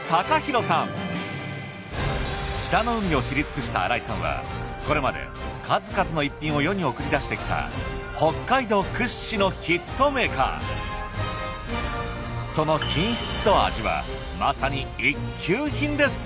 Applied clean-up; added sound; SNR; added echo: none; none; none; none.